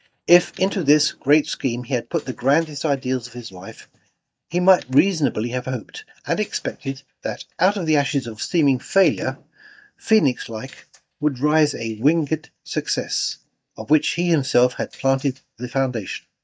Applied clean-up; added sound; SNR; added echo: neural mask model DeepFilterNet 3.